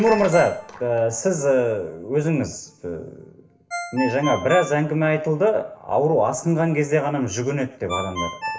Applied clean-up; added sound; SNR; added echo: none; Ringtone; 13 dB; reverberation time 0.6 s.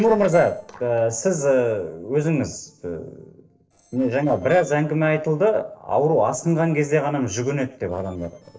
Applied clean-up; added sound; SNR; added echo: neural separator model SepFormer DNS4.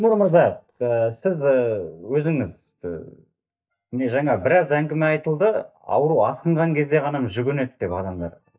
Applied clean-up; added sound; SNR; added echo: neural mask model DeepFilterNet 3.